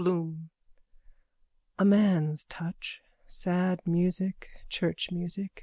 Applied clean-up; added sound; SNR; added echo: none; none; none; none.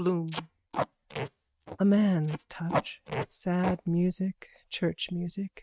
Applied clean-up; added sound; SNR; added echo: neural mask model RNNoise.